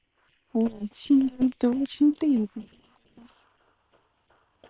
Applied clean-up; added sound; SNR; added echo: neural separator model SepFormer WHAM!.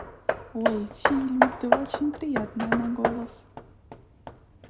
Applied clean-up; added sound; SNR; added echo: none; Hammer; -2 dB; none.